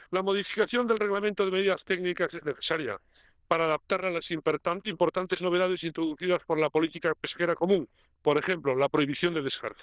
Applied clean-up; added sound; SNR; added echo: neural diffusion model UNIVERSE++.